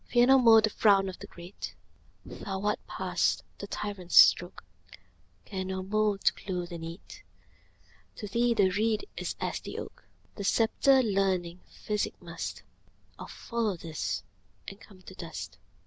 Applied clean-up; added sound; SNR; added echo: none; none; none; none.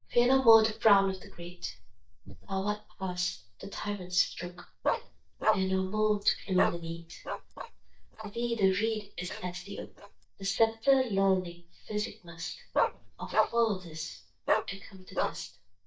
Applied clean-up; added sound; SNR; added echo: neural mask model DeepFilterNet 3.